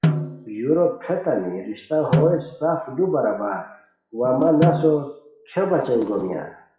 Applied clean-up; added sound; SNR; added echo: classical method WPE with log-MMSE.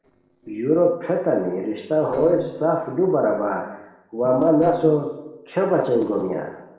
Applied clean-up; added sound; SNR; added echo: neural separator model SepFormer DNS4.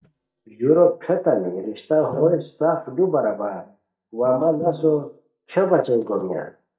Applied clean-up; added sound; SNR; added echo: neural mask model DeepFilterNet 3.